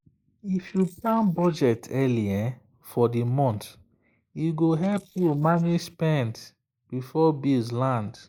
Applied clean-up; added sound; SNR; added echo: neural mask model Resemble Enhance denoiser.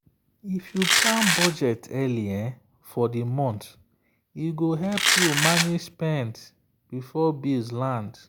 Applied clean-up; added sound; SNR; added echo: none; Domestic sounds, home sounds; -3 dB; none.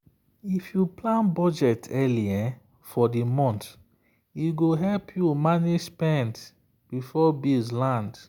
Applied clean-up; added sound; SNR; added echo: none; none; none; none.